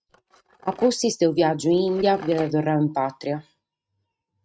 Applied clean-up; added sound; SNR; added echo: neural mask model RNNoise.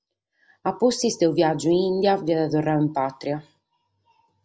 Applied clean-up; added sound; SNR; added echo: none; none; none; none.